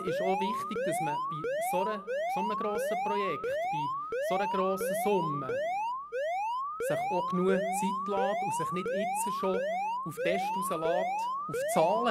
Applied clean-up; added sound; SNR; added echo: none; Alarm; -2 dB; none.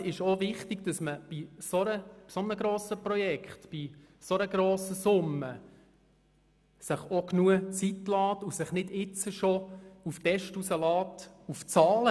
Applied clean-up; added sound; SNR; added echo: none; none; none; none.